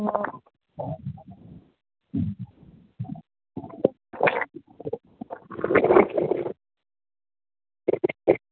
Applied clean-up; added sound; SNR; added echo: none; none; none; none.